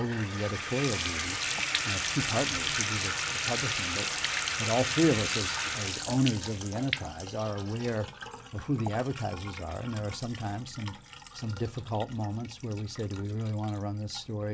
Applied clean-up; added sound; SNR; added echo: none; Bathtub (filling or washing) / Water tap, faucet; 3 dB; none.